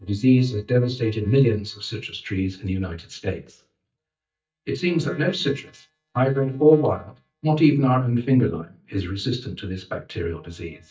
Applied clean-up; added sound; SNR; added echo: neural mask model DeepFilterNet 3.